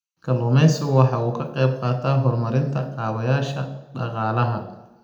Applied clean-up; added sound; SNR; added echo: none; none; none; reverberation time 0.7 s.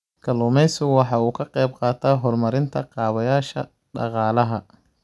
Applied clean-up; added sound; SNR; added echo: none; none; none; none.